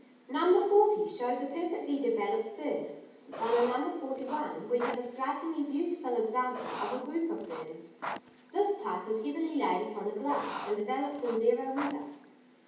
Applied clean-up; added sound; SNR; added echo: none; Writing; 11 dB; reverberation time 0.9 s.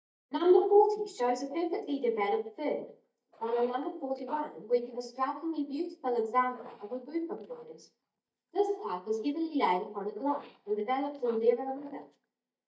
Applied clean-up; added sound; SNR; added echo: neural mask model DeepFilterNet 3.